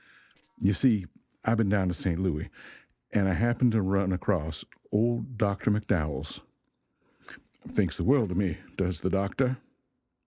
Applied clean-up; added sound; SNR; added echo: neural separator model SepFormer DNS4.